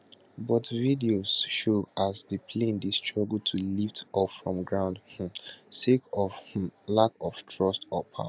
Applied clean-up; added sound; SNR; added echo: none; none; none; none.